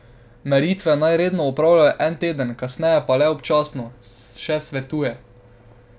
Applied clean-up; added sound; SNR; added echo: none; none; none; none.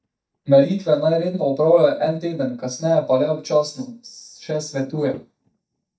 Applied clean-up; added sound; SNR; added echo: neural mask model DeepFilterNet 3.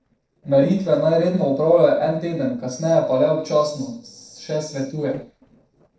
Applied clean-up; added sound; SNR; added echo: neural separator model SepFormer DNS4.